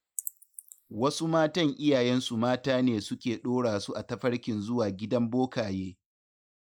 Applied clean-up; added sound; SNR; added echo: neural mask model Resemble Enhance denoiser.